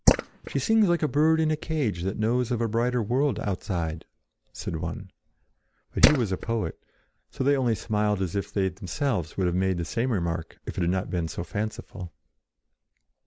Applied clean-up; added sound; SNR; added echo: neural mask model Resemble Enhance denoiser.